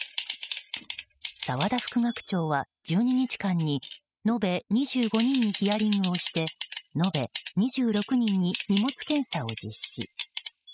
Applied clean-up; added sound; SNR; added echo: classical method spectral subtraction.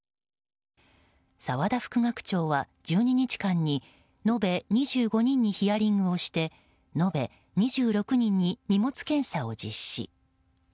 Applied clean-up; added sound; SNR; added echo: none; none; none; none.